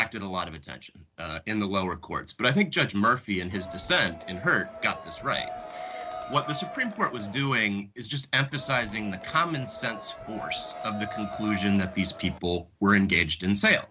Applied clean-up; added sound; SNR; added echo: none; Crowd; 11 dB; none.